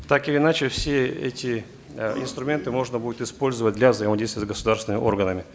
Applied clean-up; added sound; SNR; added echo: none; none; none; none.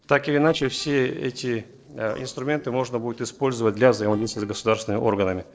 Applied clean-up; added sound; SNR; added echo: neural separator model SepFormer DNS4.